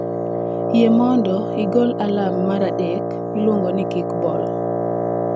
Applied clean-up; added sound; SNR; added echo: none; Wind instrument, woodwind instrument; 1 dB; none.